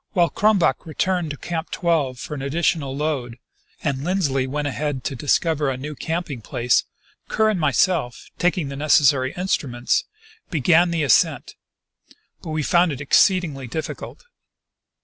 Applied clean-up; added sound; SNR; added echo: none; none; none; none.